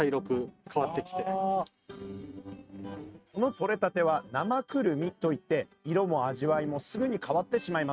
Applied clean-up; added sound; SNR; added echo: neural mask model RNNoise.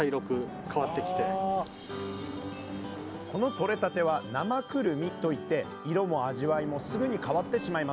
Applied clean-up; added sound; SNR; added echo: none; Motorcycle + Splash, splatter; 15 dB; none.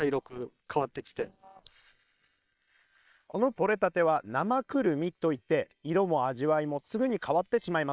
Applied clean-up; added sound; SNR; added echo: neural separator model SepFormer WHAM!.